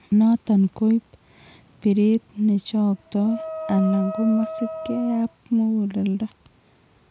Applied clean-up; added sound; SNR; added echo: none; Wind instrument, woodwind instrument; 12 dB; none.